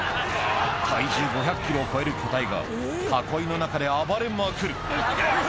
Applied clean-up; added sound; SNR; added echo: none; none; none; none.